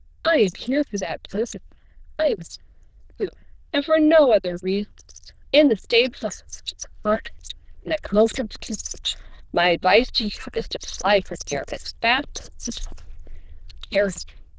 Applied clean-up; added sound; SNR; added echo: neural diffusion model UNIVERSE++.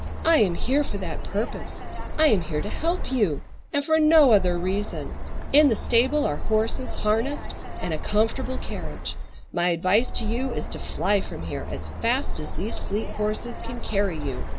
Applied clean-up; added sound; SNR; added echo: none; Bird; 1 dB; none.